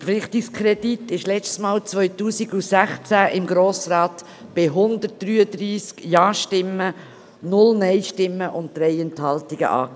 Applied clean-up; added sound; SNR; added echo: none; none; none; none.